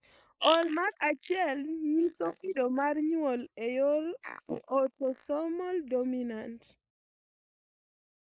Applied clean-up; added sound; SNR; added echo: neural mask model Resemble Enhance denoiser.